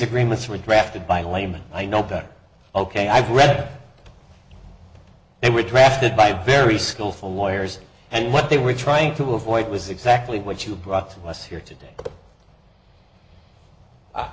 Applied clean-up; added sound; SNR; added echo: none; none; none; none.